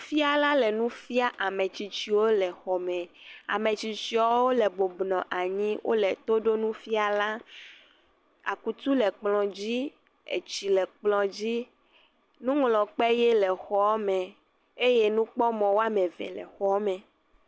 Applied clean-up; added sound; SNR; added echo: none; none; none; none.